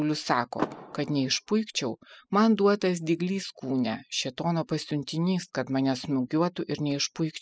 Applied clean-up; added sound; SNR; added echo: classical method spectral subtraction.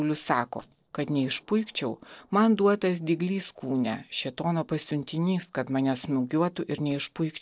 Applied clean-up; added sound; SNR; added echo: neural separator model SepFormer DNS4.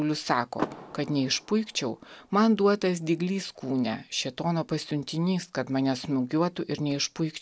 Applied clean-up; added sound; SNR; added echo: none; Car; 15 dB; none.